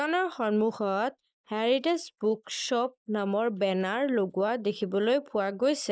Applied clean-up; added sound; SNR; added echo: neural mask model Resemble Enhance denoiser.